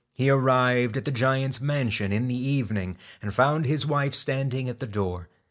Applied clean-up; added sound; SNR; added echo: none; none; none; none.